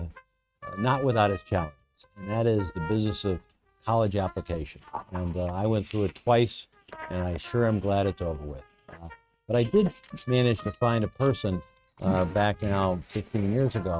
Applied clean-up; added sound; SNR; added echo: neural mask model RNNoise.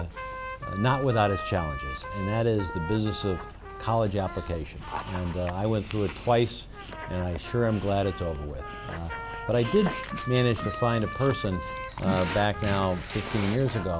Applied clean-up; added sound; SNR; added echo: none; Dog + Trumpet; 9 dB; none.